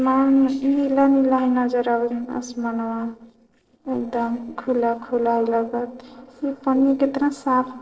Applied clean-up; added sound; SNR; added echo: neural separator model SepFormer DNS4.